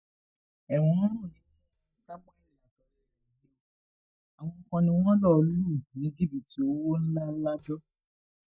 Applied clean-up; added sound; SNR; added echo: neural mask model DeepFilterNet 3.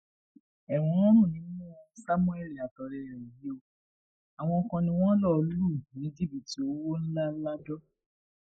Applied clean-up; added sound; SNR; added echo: neural mask model Resemble Enhance denoiser.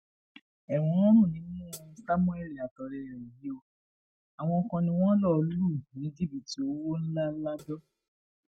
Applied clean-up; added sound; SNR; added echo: neural mask model RNNoise.